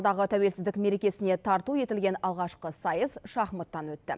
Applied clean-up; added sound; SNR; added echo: none; none; none; none.